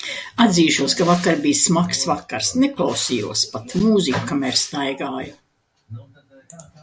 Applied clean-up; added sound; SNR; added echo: none; none; none; none.